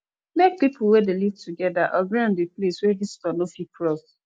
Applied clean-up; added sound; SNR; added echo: none; none; none; none.